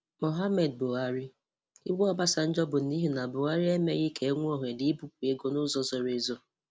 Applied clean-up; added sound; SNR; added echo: none; none; none; none.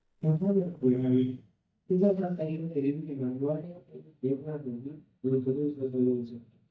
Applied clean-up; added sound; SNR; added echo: neural mask model DeepFilterNet 3.